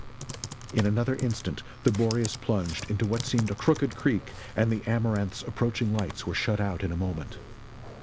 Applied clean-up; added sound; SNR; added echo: none; Computer keyboard; 12 dB; none.